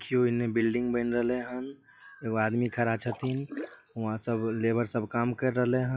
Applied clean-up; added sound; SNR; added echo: classical method log-MMSE.